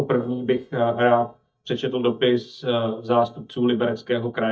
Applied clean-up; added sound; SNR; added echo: neural mask model DeepFilterNet 3.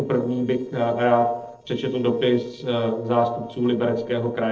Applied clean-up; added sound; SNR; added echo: neural separator model SepFormer DNS4.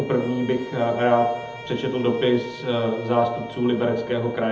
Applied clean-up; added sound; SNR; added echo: none; Bowed string instrument; 17 dB; reverberation time 0.8 s.